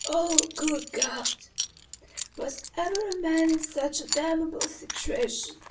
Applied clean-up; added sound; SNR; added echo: none; Coin (dropping) / Zipper (clothing); 4 dB; reverberation time 0.3 s.